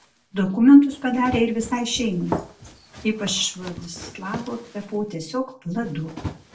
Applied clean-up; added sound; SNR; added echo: none; Run; 14 dB; reverberation time 0.3 s.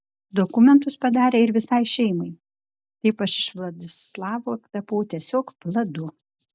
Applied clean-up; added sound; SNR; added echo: none; none; none; none.